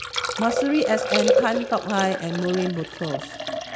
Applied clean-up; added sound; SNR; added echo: none; Liquid; 1 dB; none.